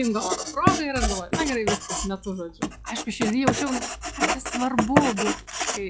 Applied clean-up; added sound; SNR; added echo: classical method log-MMSE.